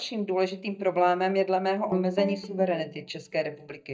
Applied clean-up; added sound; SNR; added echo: neural mask model DeepFilterNet 3.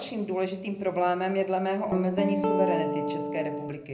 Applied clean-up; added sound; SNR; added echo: none; Guitar; -1 dB; reverberation time 0.4 s.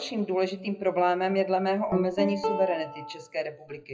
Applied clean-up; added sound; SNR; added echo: classical method WPE with log-MMSE.